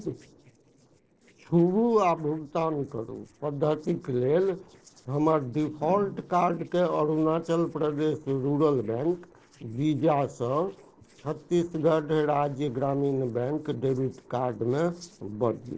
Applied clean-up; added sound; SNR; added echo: neural separator model SepFormer DNS4.